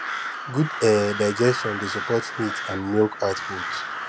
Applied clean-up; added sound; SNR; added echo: none; Crow; 6 dB; none.